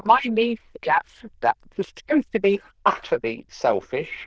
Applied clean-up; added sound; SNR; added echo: neural diffusion model UNIVERSE++.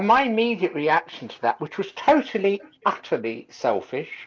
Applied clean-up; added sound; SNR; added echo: none; none; none; none.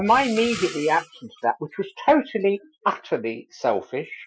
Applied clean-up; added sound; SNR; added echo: classical method Wiener filter.